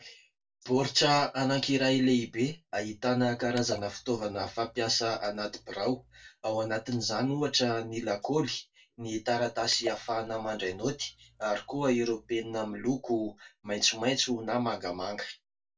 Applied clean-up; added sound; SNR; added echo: none; Liquid; 17 dB; reverberation time 0.2 s.